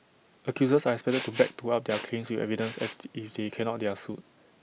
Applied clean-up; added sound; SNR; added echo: none; Respiratory sounds; 8 dB; none.